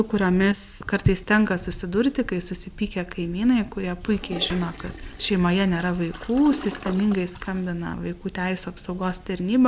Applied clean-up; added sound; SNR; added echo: none; Toilet flush; 16 dB; none.